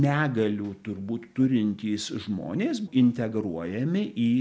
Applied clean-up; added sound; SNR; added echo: none; none; none; none.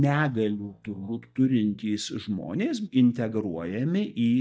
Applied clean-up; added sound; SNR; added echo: neural mask model DeepFilterNet 3.